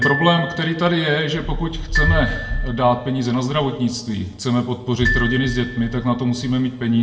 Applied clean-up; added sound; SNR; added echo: none; Glockenspiel; 8 dB; reverberation time 0.8 s.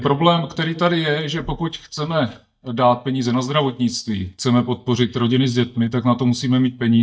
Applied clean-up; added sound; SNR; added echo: neural mask model DeepFilterNet 3.